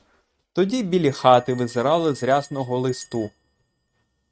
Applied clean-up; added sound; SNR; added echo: neural mask model RNNoise.